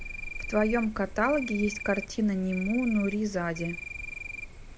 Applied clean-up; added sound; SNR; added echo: none; Cricket; 9 dB; none.